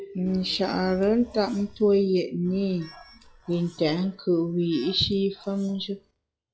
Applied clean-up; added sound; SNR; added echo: classical method log-MMSE.